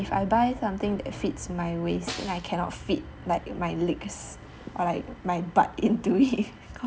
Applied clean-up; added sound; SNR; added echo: none; Snare drum; 15 dB; none.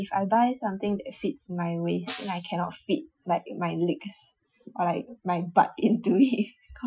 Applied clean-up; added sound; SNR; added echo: classical method Wiener filter.